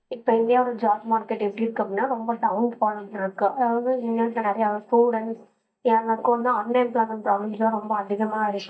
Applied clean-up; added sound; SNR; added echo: neural mask model DeepFilterNet 3.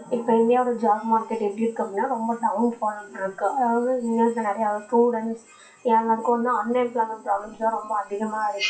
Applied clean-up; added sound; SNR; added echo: classical method WPE with log-MMSE.